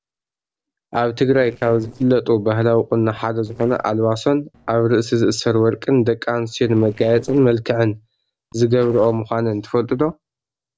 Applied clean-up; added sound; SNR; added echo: neural separator model SepFormer DNS4.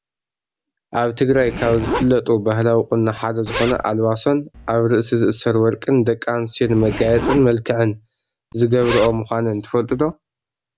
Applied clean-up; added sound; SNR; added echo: none; Zipper (clothing); 13 dB; none.